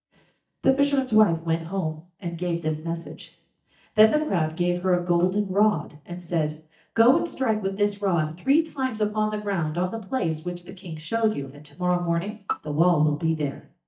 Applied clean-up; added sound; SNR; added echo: neural mask model DeepFilterNet 3.